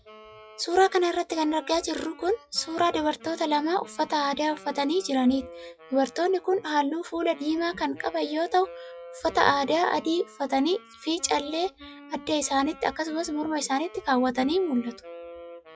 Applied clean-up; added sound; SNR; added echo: classical method log-MMSE.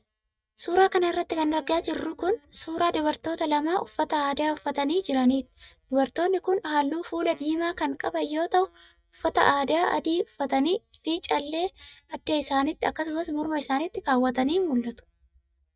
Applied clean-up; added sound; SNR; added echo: neural mask model DeepFilterNet 3.